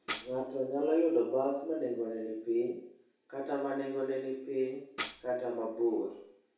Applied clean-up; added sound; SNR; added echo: none; Tambourine; -4 dB; reverberation time 0.6 s.